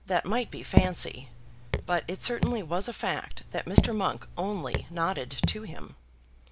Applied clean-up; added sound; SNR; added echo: none; Raindrop / Drip; -1 dB; none.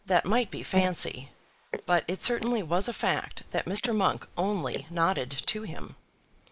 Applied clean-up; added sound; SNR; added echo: neural mask model Resemble Enhance denoiser.